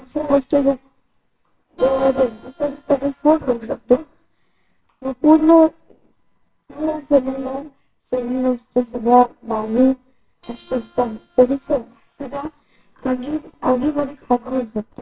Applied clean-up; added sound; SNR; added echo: neural separator model SepFormer WHAMR!.